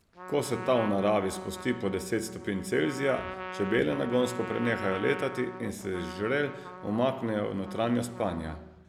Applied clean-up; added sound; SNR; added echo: none; Trumpet; 12 dB; none.